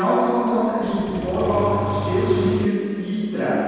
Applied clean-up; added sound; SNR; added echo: none; Engine starting; 7 dB; reverberation time 2.1 s.